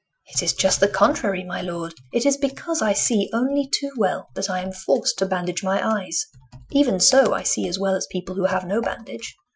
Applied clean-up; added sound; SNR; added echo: classical method Wiener filter.